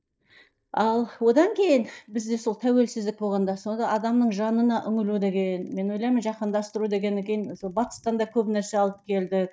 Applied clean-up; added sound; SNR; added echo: neural mask model DeepFilterNet 3.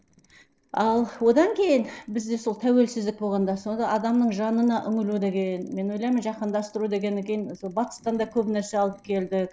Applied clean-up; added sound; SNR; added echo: neural separator model SepFormer DNS4.